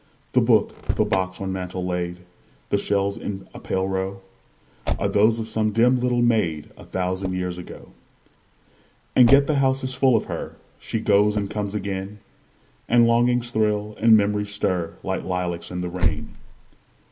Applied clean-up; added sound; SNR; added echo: none; Motor vehicle (road); 10 dB; none.